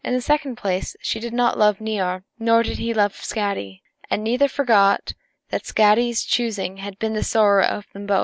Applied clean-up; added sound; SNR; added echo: none; none; none; none.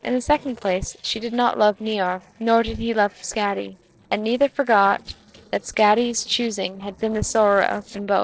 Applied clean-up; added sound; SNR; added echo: neural separator model SepFormer DNS4.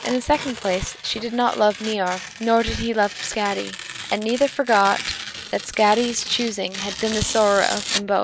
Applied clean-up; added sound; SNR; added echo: none; Tearing; 10 dB; none.